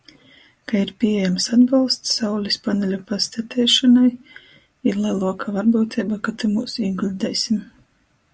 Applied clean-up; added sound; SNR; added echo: none; none; none; none.